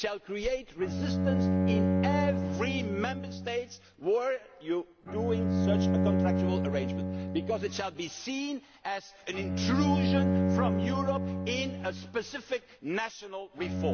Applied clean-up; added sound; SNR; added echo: none; Bowed string instrument; -3 dB; none.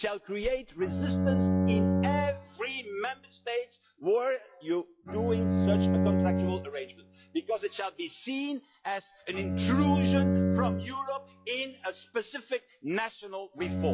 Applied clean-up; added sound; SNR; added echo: classical method log-MMSE.